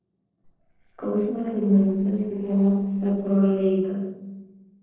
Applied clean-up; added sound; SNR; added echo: neural separator model SepFormer DNS4.